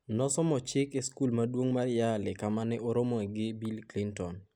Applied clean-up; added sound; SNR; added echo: none; none; none; none.